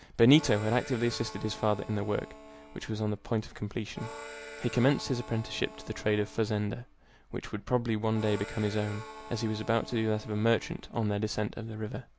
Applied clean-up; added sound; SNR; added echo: none; Harmonica; 16 dB; none.